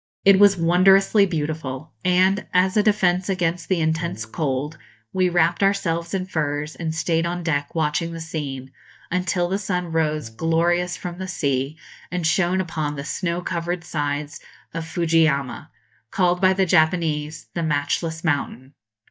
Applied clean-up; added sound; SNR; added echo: neural mask model DeepFilterNet 3.